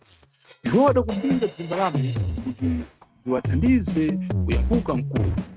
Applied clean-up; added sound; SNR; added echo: neural mask model RNNoise.